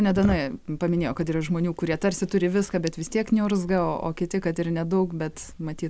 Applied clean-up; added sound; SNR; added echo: none; none; none; none.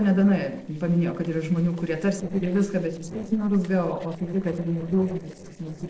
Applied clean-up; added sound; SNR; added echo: neural separator model SepFormer DNS4.